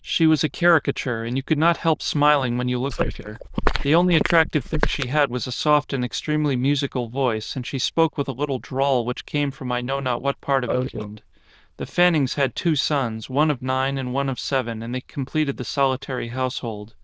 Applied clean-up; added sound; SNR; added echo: neural diffusion model UNIVERSE++.